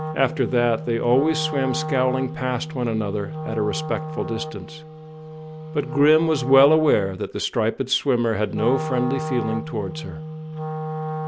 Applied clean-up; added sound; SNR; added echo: none; Wind instrument, woodwind instrument; 7 dB; none.